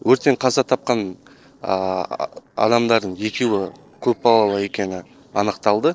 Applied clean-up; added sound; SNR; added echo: neural separator model SepFormer DNS4.